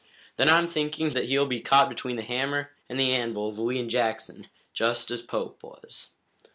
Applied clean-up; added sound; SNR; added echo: none; none; none; none.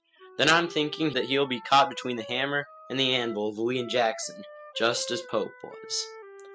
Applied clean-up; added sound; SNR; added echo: classical method spectral subtraction.